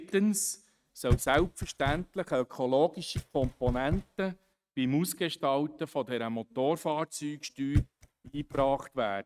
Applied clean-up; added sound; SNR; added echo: neural mask model RNNoise.